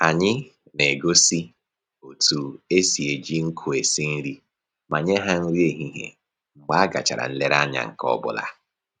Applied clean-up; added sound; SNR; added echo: none; none; none; none.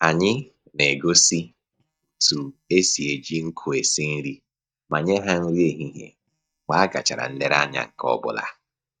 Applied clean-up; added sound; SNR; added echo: neural mask model DeepFilterNet 3.